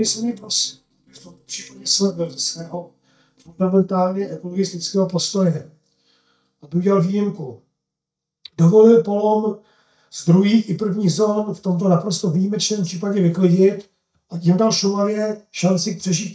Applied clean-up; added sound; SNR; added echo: neural mask model DeepFilterNet 3.